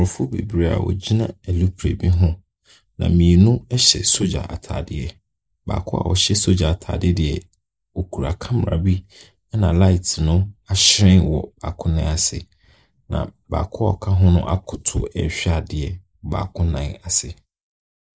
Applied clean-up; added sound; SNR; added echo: neural mask model Resemble Enhance denoiser.